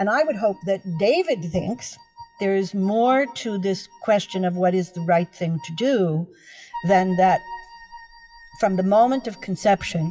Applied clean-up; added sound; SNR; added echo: classical method WPE with log-MMSE.